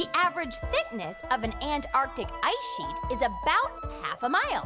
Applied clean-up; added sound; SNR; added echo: none; Wind instrument, woodwind instrument; 11 dB; none.